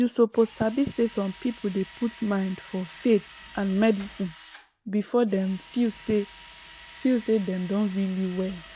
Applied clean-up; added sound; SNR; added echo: none; Drill; 17 dB; none.